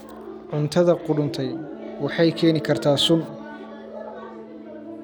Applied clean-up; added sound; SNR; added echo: none; Wind instrument, woodwind instrument; 18 dB; none.